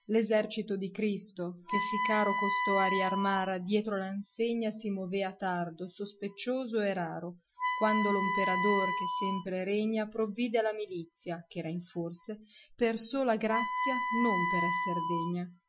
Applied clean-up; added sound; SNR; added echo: classical method Wiener filter.